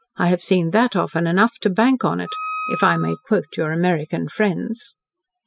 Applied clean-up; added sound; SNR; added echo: classical method spectral subtraction.